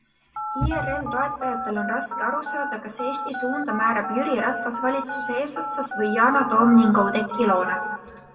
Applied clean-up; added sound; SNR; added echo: none; Telephone; 6 dB; reverberation time 1.3 s.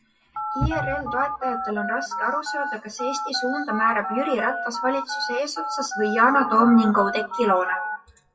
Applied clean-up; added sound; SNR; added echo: classical method WPE with log-MMSE.